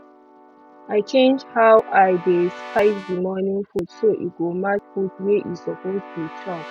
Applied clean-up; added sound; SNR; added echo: none; Keyboard (musical) / Brass instrument; 19 dB; none.